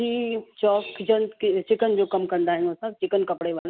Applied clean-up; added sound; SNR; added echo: none; none; none; none.